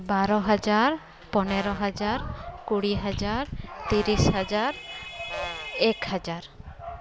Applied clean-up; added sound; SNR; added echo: none; Brass instrument; 15 dB; none.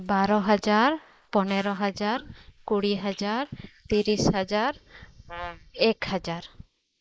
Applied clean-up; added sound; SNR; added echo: neural mask model Resemble Enhance denoiser.